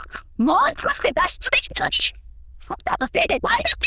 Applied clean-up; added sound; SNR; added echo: neural diffusion model UNIVERSE++.